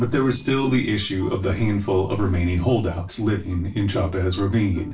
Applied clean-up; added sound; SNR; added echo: neural separator model SepFormer DNS4.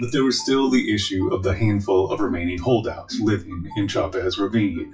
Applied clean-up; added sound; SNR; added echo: classical method WPE with log-MMSE.